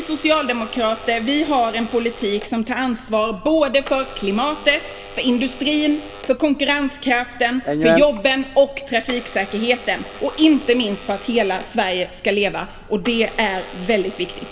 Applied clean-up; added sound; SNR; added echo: none; Alarm / Door; 11 dB; reverberation time 1.6 s.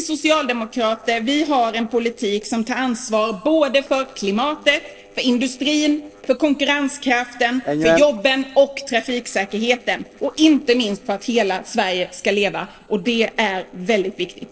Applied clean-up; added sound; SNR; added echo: neural separator model SepFormer DNS4.